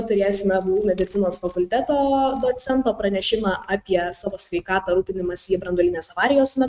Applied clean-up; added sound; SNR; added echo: neural mask model RNNoise.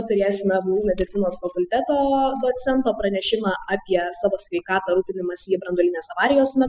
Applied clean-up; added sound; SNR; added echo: classical method spectral subtraction.